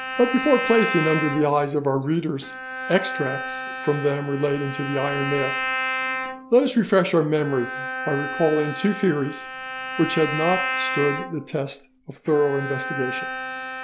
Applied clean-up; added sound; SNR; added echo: none; Bowed string instrument; 6 dB; none.